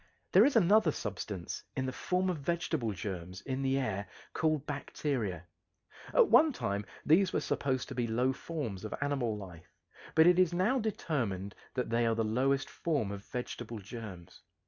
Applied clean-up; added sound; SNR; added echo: none; none; none; none.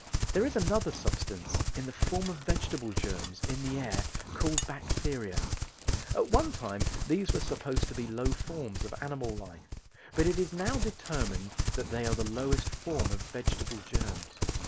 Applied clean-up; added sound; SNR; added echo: none; Livestock, farm animals, working animals; -2 dB; none.